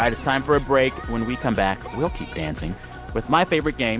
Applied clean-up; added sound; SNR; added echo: none; none; none; none.